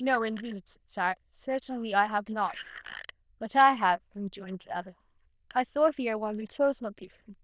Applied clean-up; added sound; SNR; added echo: neural diffusion model UNIVERSE++.